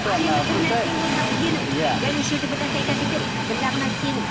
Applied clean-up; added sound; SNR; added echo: none; Train; -1 dB; reverberation time 1.8 s.